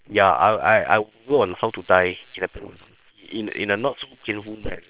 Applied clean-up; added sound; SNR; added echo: neural separator model SepFormer WHAM!.